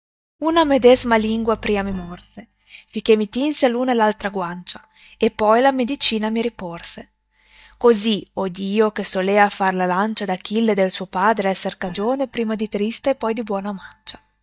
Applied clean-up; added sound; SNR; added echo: neural mask model DeepFilterNet 3.